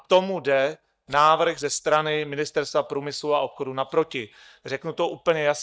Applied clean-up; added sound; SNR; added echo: neural mask model DeepFilterNet 3.